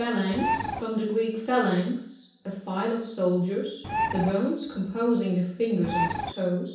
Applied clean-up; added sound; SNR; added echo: none; Bird; 1 dB; reverberation time 0.7 s.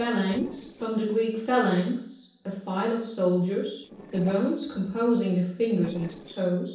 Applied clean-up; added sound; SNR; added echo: neural separator model SepFormer DNS4.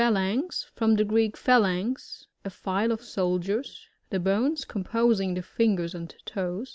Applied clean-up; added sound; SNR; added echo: none; none; none; none.